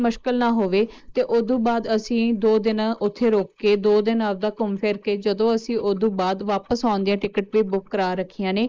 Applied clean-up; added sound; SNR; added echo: neural mask model Resemble Enhance denoiser.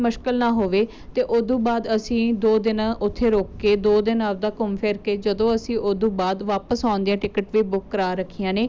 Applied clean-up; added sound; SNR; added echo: none; none; none; none.